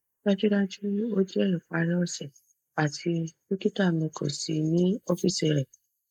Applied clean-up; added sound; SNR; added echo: neural mask model Resemble Enhance denoiser.